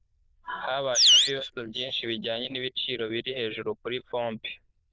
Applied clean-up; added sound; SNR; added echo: neural diffusion model UNIVERSE++.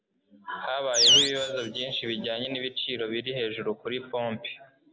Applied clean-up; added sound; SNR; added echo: none; Animal; -4 dB; none.